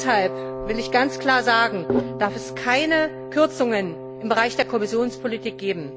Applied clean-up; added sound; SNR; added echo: none; Wind instrument, woodwind instrument; 10 dB; none.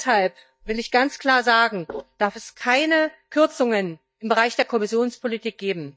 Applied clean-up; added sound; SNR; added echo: neural mask model DeepFilterNet 3.